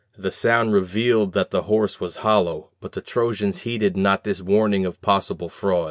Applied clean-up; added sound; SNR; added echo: none; none; none; none.